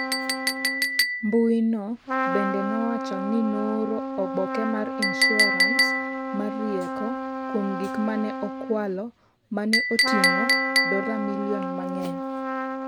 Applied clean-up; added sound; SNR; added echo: none; Chink, clink + Trumpet; -2 dB; none.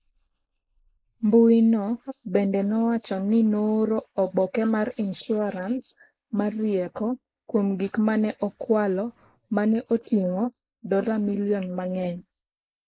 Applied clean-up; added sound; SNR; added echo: neural mask model Resemble Enhance denoiser.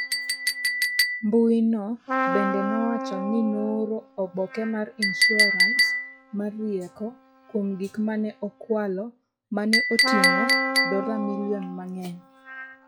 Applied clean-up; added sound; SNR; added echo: classical method log-MMSE.